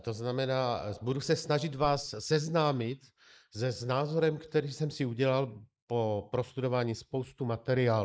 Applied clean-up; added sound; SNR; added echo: neural mask model Resemble Enhance denoiser.